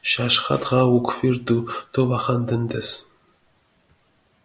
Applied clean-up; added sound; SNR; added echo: none; none; none; none.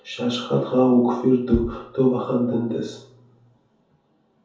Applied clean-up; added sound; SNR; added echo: none; Bass drum; 14 dB; reverberation time 0.5 s.